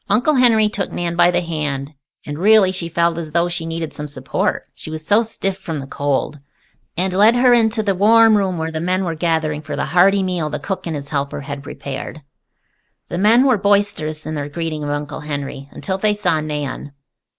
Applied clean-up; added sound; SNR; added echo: neural mask model Resemble Enhance denoiser.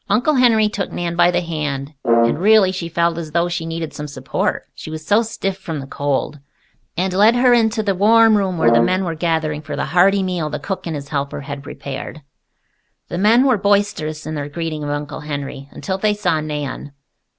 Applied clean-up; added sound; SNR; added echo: none; Brass instrument; 1 dB; none.